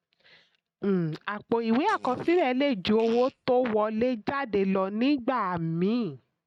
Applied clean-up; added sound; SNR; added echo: neural mask model RNNoise.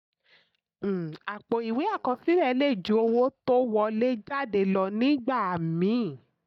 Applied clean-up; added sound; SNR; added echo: neural mask model DeepFilterNet 3.